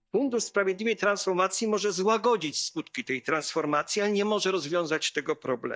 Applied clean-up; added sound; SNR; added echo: neural mask model DeepFilterNet 3.